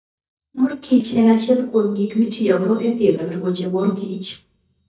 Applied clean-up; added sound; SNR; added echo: neural mask model DeepFilterNet 3.